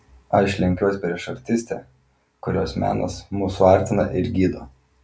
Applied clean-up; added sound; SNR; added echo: none; none; none; none.